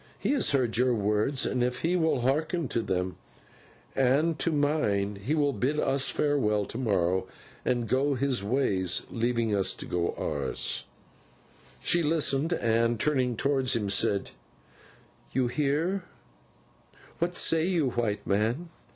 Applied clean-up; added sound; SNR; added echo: none; none; none; none.